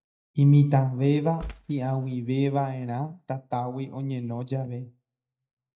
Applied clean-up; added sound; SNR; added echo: neural mask model DeepFilterNet 3.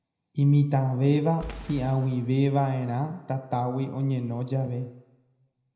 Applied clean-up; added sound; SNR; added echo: none; Boom; 17 dB; reverberation time 0.8 s.